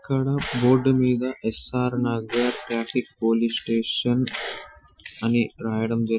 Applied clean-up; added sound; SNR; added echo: classical method Wiener filter.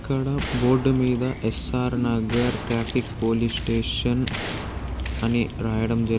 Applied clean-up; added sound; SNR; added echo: none; Gunshot, gunfire + Walk, footsteps; 12 dB; none.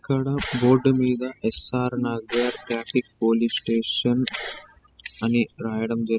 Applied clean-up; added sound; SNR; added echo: classical method spectral subtraction.